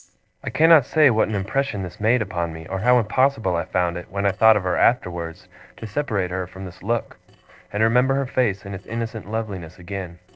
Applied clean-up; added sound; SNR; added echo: neural separator model SepFormer DNS4.